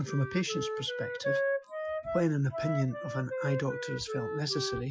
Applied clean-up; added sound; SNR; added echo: classical method Wiener filter.